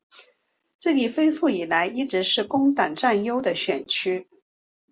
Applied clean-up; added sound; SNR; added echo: none; none; none; none.